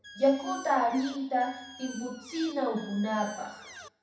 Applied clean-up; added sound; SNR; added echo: none; Squeak; 17 dB; reverberation time 0.7 s.